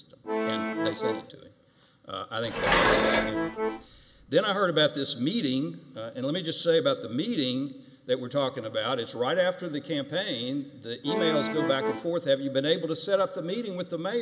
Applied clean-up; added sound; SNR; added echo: none; Accordion + Dishes, pots, and pans; -1 dB; none.